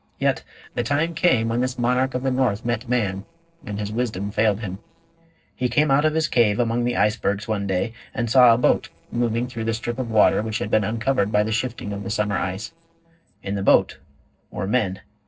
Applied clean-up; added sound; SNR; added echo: neural separator model SepFormer DNS4.